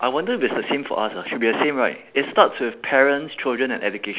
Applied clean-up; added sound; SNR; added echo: none; none; none; none.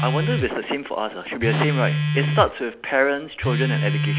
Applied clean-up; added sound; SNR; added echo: none; Telephone; 0 dB; none.